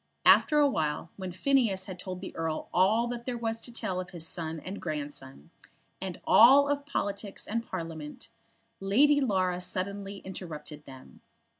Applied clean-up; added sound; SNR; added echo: none; none; none; none.